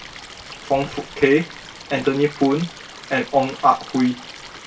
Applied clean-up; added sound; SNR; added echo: none; Stream; 16 dB; reverberation time 0.2 s.